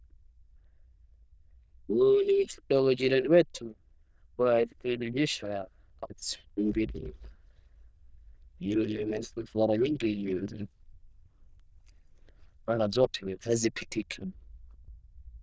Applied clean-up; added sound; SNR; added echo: neural diffusion model UNIVERSE++.